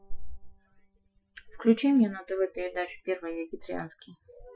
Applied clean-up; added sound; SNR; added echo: classical method Wiener filter.